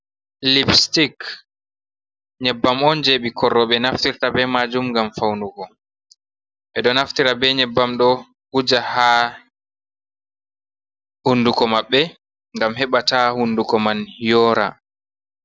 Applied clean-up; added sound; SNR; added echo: none; none; none; none.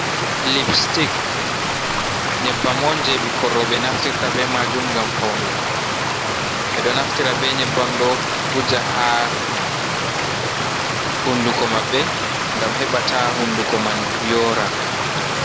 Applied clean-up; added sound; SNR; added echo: none; Stream; -2 dB; none.